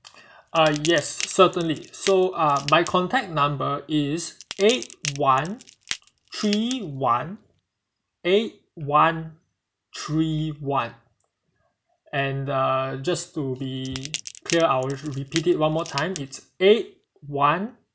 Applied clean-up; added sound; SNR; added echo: none; Crackle / Crushing; 13 dB; none.